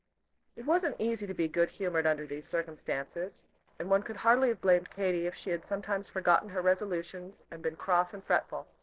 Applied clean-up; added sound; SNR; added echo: neural separator model SepFormer DNS4.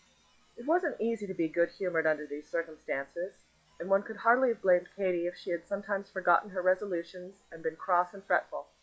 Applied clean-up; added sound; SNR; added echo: classical method log-MMSE.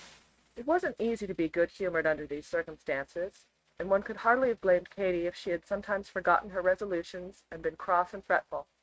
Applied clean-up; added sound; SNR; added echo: neural mask model RNNoise.